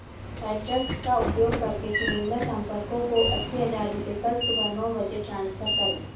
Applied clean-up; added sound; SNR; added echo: none; Sliding door / Train; 3 dB; reverberation time 0.6 s.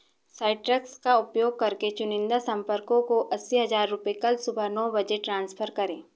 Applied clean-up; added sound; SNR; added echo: none; none; none; none.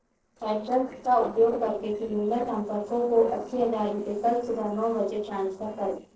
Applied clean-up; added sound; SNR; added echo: neural separator model SepFormer DNS4.